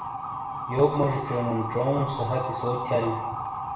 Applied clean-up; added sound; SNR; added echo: none; Motor vehicle (road) / Siren; 5 dB; reverberation time 0.9 s.